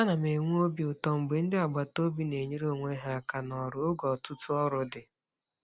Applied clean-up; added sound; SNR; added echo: none; none; none; none.